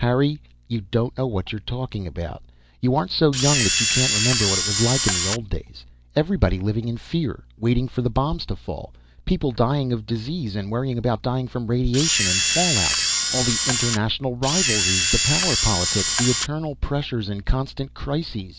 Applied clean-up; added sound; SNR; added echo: none; Camera; -2 dB; none.